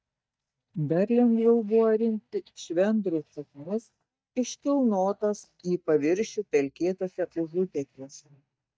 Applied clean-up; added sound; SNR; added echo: neural mask model DeepFilterNet 3.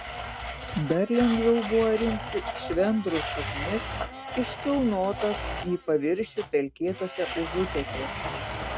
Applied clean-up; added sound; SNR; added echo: none; Domestic sounds, home sounds; 7 dB; none.